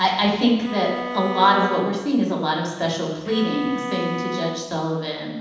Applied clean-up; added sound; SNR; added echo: none; Bowed string instrument; 8 dB; reverberation time 1.1 s.